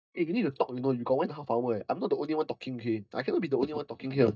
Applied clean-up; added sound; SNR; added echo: neural mask model DeepFilterNet 3.